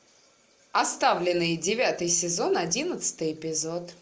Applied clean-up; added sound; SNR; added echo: none; none; none; none.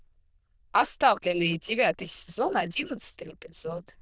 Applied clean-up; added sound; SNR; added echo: neural diffusion model UNIVERSE++.